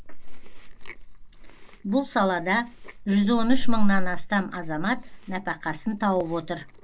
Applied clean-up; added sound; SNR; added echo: none; Chewing, mastication; -2 dB; none.